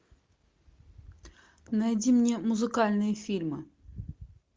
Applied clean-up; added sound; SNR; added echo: none; none; none; none.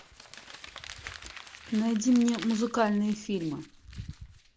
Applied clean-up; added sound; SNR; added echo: none; Crumpling, crinkling; 17 dB; none.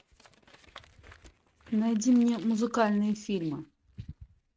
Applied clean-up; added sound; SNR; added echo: neural mask model RNNoise.